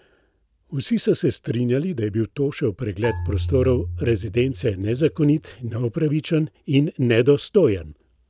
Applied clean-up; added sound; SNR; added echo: none; Marimba, xylophone; 9 dB; none.